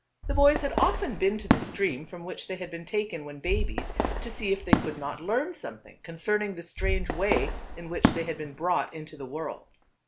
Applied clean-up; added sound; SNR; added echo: none; Fireworks; 1 dB; none.